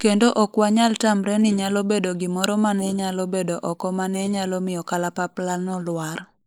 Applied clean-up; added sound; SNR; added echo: neural mask model Resemble Enhance denoiser.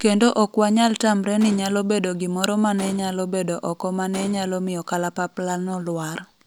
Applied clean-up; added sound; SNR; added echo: none; Gunshot, gunfire; 19 dB; none.